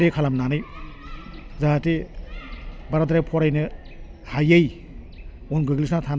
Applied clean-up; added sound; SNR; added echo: none; Wind; 14 dB; none.